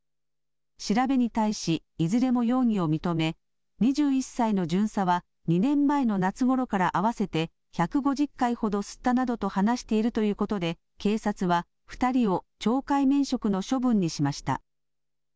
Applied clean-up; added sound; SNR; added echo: none; none; none; none.